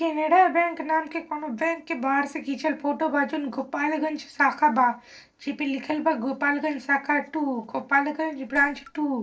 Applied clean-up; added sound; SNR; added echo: neural separator model SepFormer DNS4.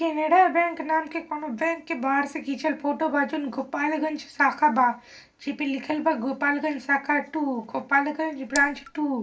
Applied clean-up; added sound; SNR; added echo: none; Raindrop; 13 dB; reverberation time 0.2 s.